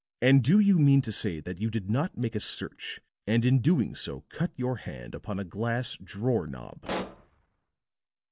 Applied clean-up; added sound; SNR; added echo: none; Explosion; 11 dB; none.